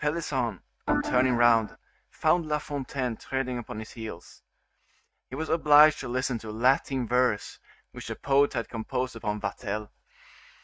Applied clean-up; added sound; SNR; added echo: neural mask model RNNoise.